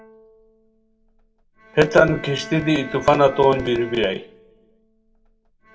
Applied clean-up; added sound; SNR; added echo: none; Bowed string instrument; 18 dB; reverberation time 0.4 s.